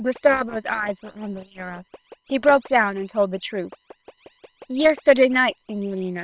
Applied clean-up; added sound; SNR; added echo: neural separator model SepFormer WHAM!.